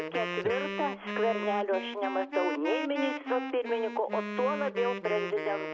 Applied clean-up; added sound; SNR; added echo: none; Wind instrument, woodwind instrument; 4 dB; none.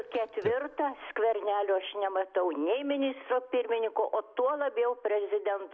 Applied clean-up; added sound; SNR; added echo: none; none; none; none.